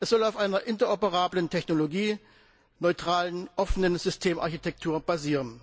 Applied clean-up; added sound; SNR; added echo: none; none; none; none.